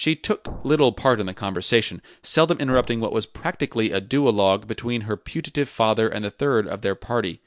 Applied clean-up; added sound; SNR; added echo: none; Thump, thud; 15 dB; none.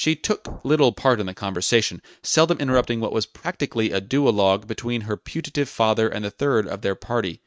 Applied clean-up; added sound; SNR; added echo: neural mask model RNNoise.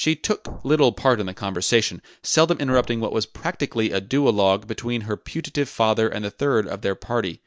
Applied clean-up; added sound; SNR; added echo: neural mask model DeepFilterNet 3.